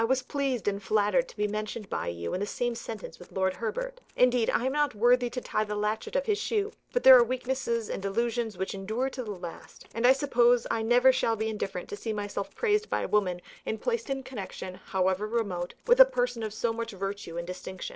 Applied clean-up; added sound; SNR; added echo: neural separator model SepFormer DNS4.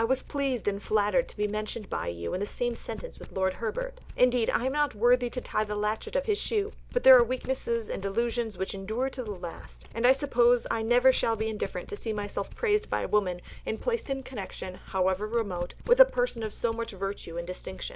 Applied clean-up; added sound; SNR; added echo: none; Domestic sounds, home sounds; 17 dB; none.